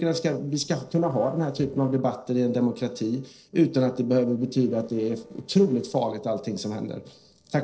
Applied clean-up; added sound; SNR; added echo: neural separator model SepFormer DNS4.